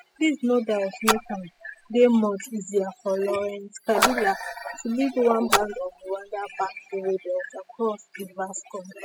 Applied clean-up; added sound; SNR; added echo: classical method spectral subtraction.